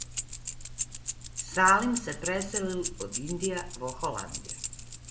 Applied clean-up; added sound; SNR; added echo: none; Keys jangling; 5 dB; reverberation time 0.5 s.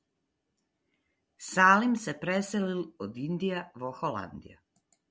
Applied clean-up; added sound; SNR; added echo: none; none; none; none.